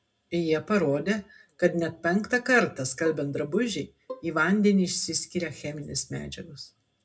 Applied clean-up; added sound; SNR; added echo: none; Bowed string instrument; 17 dB; reverberation time 0.2 s.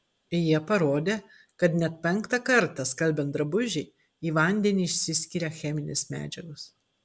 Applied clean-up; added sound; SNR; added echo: none; none; none; none.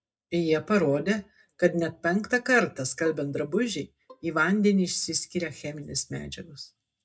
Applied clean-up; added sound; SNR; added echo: neural mask model DeepFilterNet 3.